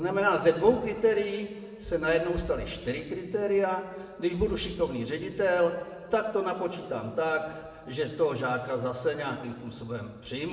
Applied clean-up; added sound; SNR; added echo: none; none; none; reverberation time 1.5 s.